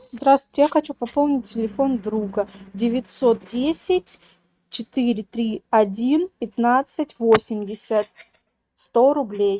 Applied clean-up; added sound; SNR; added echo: neural mask model RNNoise.